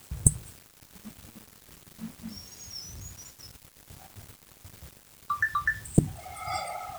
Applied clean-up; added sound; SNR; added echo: none; none; none; none.